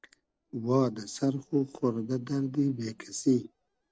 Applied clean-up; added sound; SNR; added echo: neural separator model SepFormer DNS4.